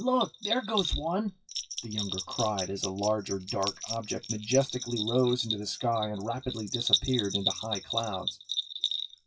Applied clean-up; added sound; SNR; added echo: classical method WPE with log-MMSE.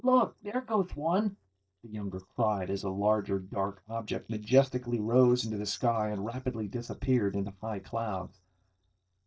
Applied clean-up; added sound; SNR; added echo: neural mask model DeepFilterNet 3.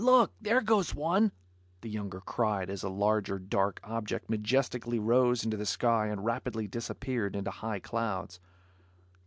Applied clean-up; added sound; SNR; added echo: none; none; none; none.